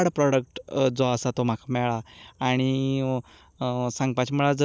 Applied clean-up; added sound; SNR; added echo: none; none; none; none.